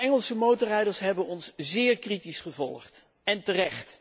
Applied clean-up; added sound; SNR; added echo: none; none; none; none.